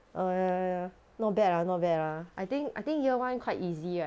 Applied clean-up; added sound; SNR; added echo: none; none; none; none.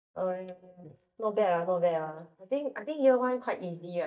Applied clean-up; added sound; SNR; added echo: neural mask model DeepFilterNet 3.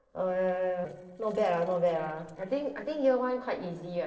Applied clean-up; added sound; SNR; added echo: neural separator model SepFormer DNS4.